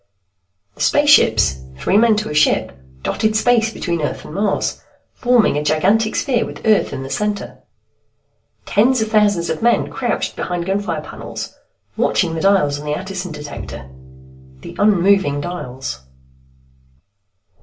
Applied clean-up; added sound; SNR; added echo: none; Bowed string instrument; 16 dB; reverberation time 0.2 s.